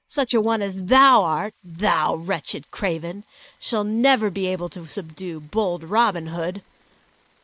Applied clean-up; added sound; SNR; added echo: neural mask model Resemble Enhance denoiser.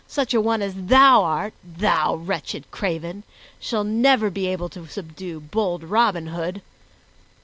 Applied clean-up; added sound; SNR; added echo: none; none; none; none.